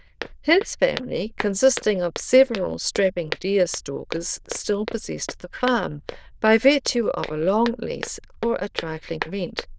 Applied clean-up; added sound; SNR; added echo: neural diffusion model UNIVERSE++.